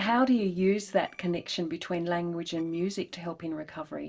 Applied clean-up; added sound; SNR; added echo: neural separator model SepFormer DNS4.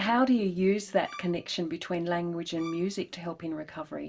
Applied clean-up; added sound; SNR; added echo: none; Bowed string instrument; 19 dB; reverberation time 0.2 s.